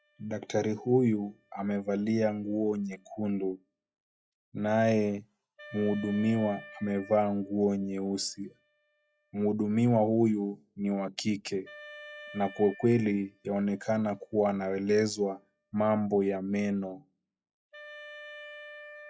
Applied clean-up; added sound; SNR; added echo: classical method log-MMSE.